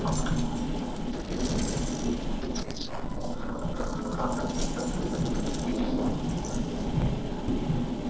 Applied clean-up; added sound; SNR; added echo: neural separator model SepFormer DNS4.